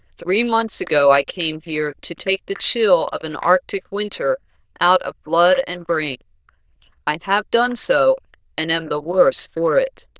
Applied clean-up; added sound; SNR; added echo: neural diffusion model UNIVERSE++.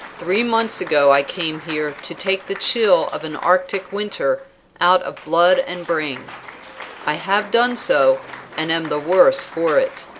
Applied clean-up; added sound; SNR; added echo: none; Applause / Cheering; 17 dB; none.